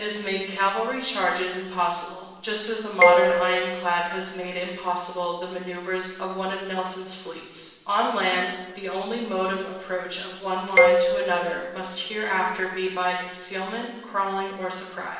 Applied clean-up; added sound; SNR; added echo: none; Marimba, xylophone; -1 dB; reverberation time 1.1 s.